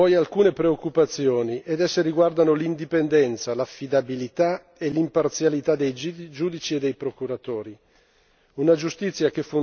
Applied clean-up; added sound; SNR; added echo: none; none; none; none.